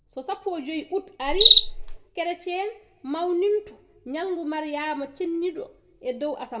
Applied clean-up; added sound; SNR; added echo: none; Cricket; -2 dB; reverberation time 0.6 s.